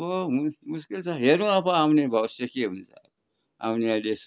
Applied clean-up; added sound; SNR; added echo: none; none; none; none.